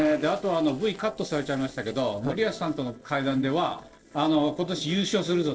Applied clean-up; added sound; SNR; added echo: neural separator model SepFormer DNS4.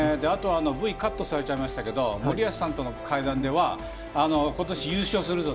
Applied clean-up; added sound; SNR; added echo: none; none; none; none.